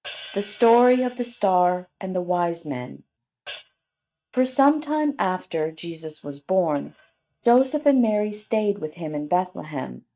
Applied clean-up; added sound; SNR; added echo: neural mask model RNNoise.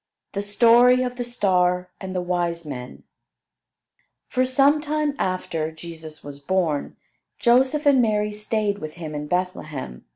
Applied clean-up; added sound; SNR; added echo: none; none; none; none.